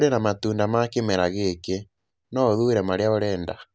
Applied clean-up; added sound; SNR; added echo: none; none; none; none.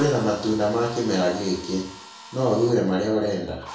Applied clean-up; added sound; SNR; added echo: none; Drill; 19 dB; reverberation time 0.5 s.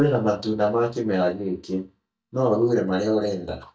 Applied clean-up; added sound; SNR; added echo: neural mask model DeepFilterNet 3.